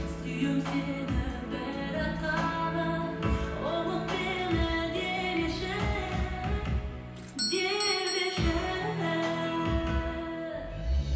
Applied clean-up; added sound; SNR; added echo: none; Doorbell; 13 dB; reverberation time 0.9 s.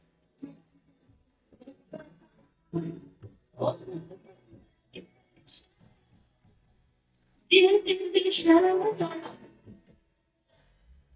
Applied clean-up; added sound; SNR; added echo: neural mask model DeepFilterNet 3.